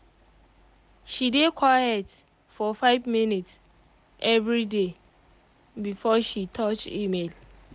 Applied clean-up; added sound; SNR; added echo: none; none; none; none.